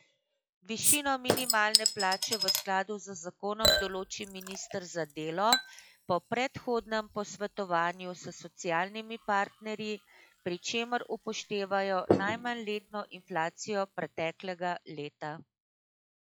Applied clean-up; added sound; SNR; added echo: classical method log-MMSE.